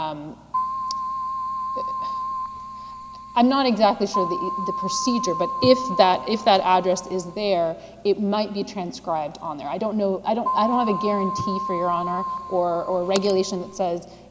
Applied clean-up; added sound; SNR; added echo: none; Keyboard (musical); 6 dB; none.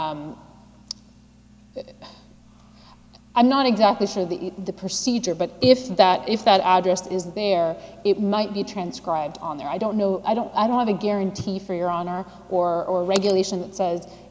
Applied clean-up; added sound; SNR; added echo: none; none; none; none.